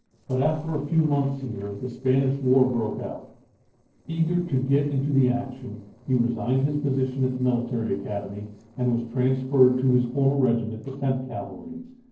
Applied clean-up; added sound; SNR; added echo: neural separator model SepFormer DNS4.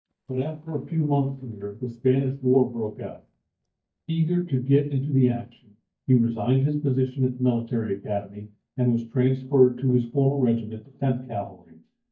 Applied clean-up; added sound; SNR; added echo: neural mask model DeepFilterNet 3.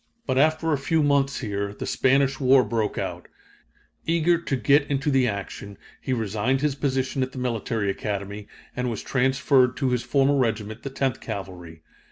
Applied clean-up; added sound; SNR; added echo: none; none; none; none.